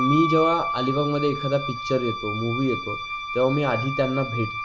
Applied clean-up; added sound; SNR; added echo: none; Wind instrument, woodwind instrument; 5 dB; none.